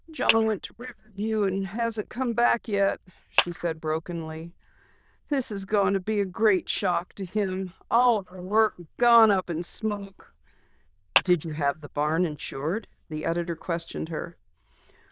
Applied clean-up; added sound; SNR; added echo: neural diffusion model UNIVERSE++.